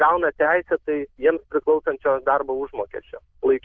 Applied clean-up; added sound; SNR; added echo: neural diffusion model UNIVERSE++.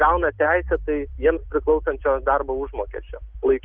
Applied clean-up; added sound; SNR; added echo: none; Accelerating, revving, vroom; 12 dB; none.